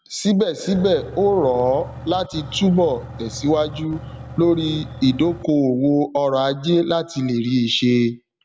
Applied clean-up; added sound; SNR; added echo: none; Engine / Truck / Car; 14 dB; none.